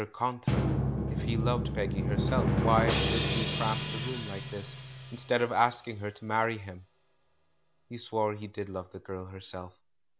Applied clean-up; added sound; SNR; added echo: none; Drum; -1 dB; none.